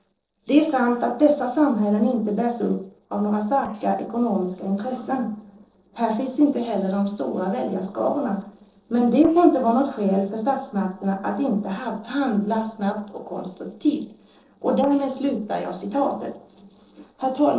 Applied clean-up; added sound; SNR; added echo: neural separator model SepFormer DNS4.